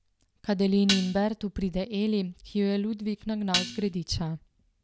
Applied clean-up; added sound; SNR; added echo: none; Dishes, pots, and pans; 4 dB; none.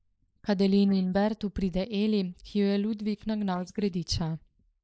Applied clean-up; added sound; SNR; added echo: neural mask model Resemble Enhance denoiser.